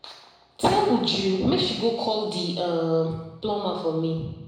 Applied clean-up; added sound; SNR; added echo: none; none; none; reverberation time 1.0 s.